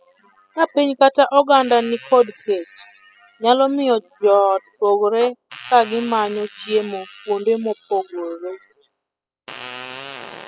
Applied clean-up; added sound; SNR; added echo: classical method spectral subtraction.